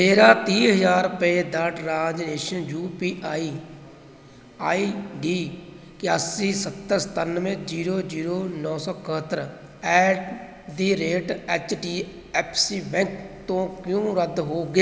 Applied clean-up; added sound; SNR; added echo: none; none; none; none.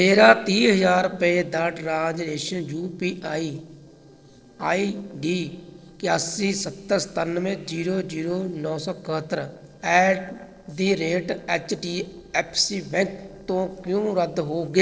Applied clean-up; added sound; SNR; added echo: neural separator model SepFormer DNS4.